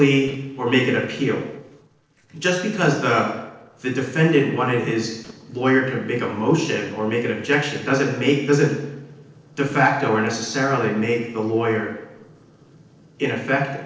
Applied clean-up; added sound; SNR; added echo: neural separator model SepFormer DNS4.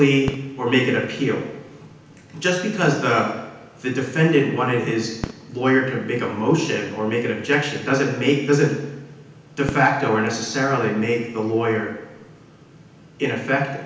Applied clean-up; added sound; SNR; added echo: none; Fireworks; 19 dB; reverberation time 0.9 s.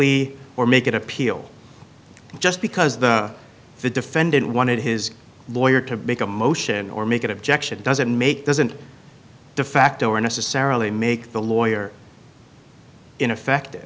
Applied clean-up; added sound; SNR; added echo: none; none; none; none.